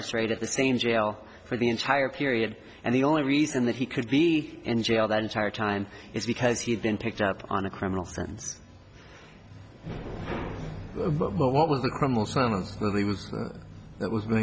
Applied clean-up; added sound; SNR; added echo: none; none; none; none.